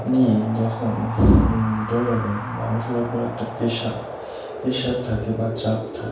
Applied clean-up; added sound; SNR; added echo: none; Wind; 11 dB; reverberation time 0.7 s.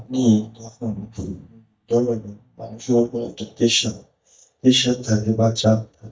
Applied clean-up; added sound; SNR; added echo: neural mask model DeepFilterNet 3.